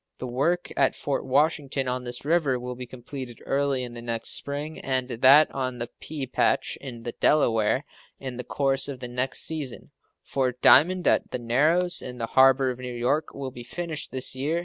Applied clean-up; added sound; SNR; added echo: none; none; none; none.